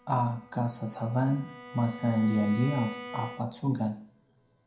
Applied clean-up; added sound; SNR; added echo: none; Bowed string instrument; 15 dB; reverberation time 0.4 s.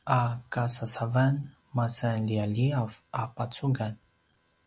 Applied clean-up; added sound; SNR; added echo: none; none; none; none.